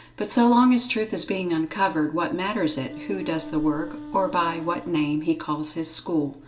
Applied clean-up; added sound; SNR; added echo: none; Wind instrument, woodwind instrument; 15 dB; reverberation time 0.2 s.